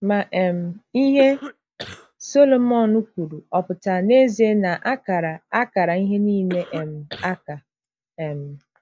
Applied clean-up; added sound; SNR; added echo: neural mask model DeepFilterNet 3.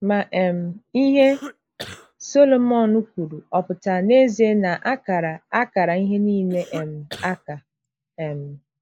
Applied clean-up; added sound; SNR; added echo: neural mask model Resemble Enhance denoiser.